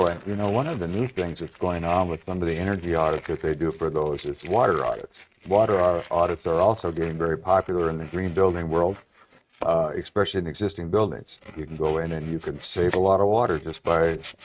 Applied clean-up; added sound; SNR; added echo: neural mask model RNNoise.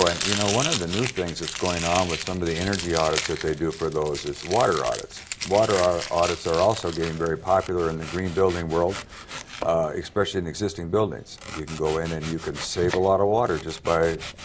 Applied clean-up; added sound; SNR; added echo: none; Domestic sounds, home sounds; 9 dB; none.